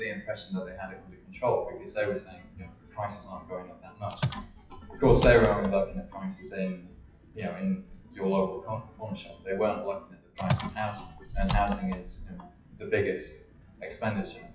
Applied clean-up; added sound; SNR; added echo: classical method WPE with log-MMSE.